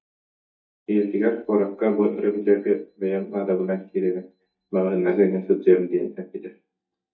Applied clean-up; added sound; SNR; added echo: neural mask model DeepFilterNet 3.